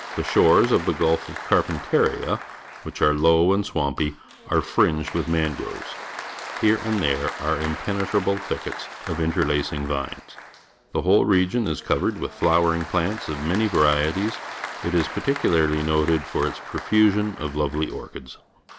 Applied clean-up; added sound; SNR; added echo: none; Applause; 13 dB; none.